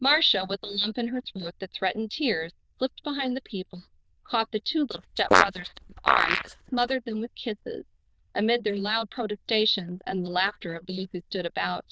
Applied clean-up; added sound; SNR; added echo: neural diffusion model UNIVERSE++.